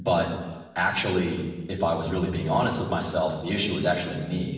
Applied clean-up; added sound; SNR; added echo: none; none; none; reverberation time 1.1 s.